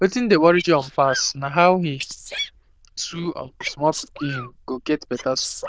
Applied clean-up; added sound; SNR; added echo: neural diffusion model UNIVERSE++.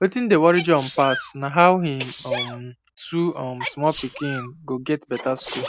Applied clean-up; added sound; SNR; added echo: none; Sneeze; 11 dB; none.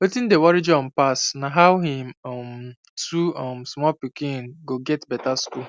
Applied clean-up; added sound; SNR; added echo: none; none; none; none.